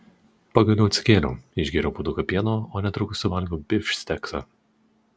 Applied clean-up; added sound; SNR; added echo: none; none; none; none.